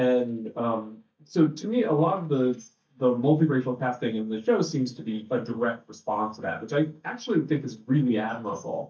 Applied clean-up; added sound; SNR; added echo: neural mask model DeepFilterNet 3.